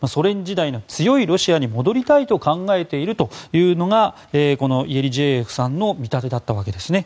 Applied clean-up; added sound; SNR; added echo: none; none; none; none.